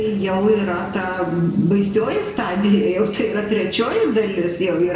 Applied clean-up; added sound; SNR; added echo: none; Fire; 18 dB; reverberation time 1.6 s.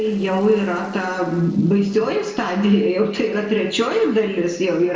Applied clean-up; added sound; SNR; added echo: neural separator model SepFormer DNS4.